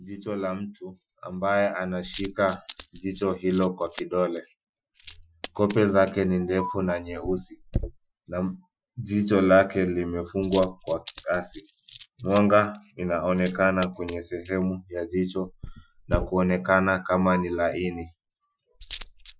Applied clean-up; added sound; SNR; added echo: classical method Wiener filter.